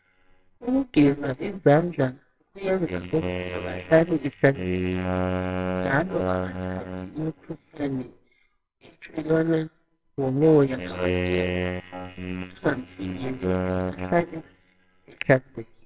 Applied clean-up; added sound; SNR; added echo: neural separator model SepFormer WHAMR!.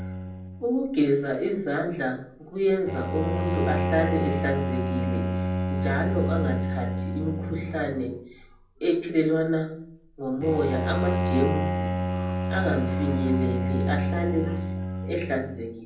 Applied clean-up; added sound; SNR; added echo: none; Bowed string instrument; 0 dB; reverberation time 0.6 s.